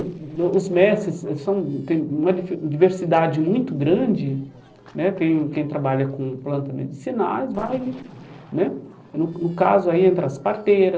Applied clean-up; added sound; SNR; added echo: neural separator model SepFormer DNS4.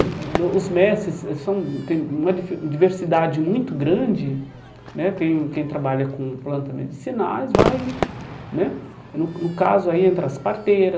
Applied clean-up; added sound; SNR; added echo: none; Crowd / Fireworks; 9 dB; reverberation time 0.5 s.